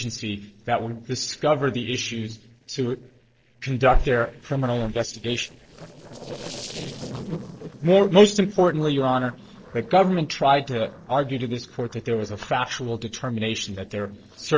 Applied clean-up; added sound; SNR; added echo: neural separator model SepFormer DNS4.